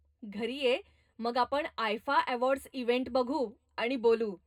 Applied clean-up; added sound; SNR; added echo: none; none; none; reverberation time 0.2 s.